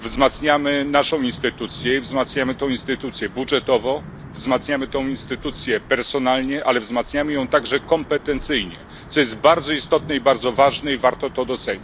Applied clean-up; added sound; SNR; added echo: none; Thunder / Wind / Rain; 17 dB; none.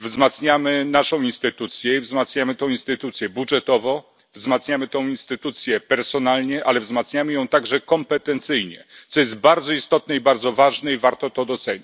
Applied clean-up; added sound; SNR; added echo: none; none; none; none.